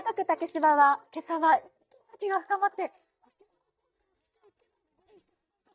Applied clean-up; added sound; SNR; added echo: neural mask model DeepFilterNet 3.